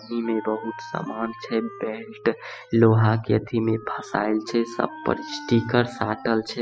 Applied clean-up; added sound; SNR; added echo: classical method spectral subtraction.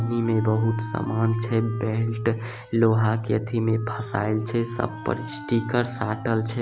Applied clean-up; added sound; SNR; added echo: none; Wind instrument, woodwind instrument; 16 dB; none.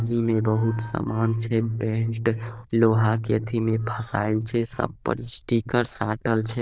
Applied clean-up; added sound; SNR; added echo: neural diffusion model UNIVERSE++.